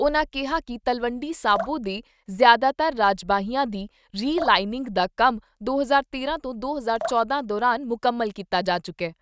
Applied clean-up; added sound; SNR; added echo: neural mask model RNNoise.